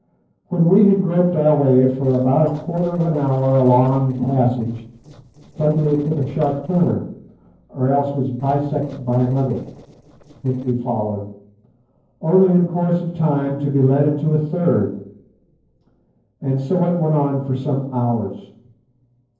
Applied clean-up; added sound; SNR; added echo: neural separator model SepFormer DNS4.